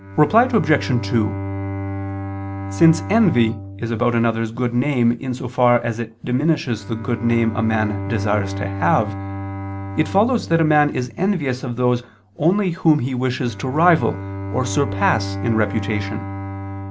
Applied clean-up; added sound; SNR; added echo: none; Bowed string instrument; 9 dB; none.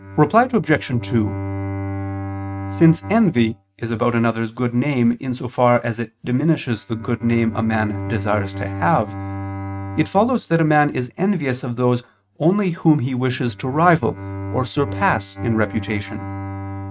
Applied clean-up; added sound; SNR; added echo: neural mask model RNNoise.